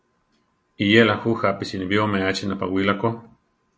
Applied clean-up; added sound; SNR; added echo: none; none; none; none.